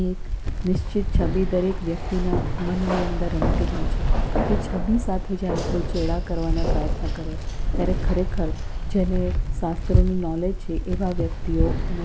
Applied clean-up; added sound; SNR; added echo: none; Keys jangling; -4 dB; none.